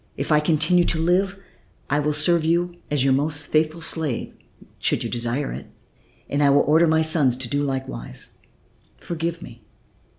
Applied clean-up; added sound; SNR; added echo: none; none; none; none.